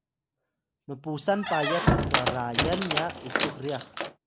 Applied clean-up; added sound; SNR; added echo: none; Squeak; -4 dB; none.